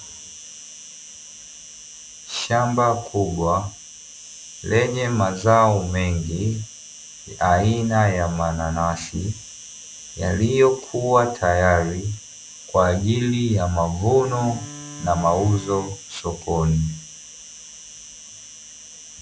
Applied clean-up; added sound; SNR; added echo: none; Wind instrument, woodwind instrument + Insect; 17 dB; none.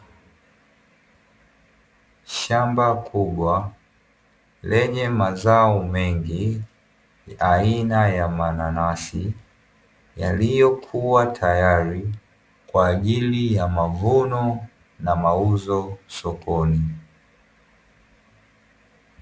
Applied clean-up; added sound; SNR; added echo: none; none; none; none.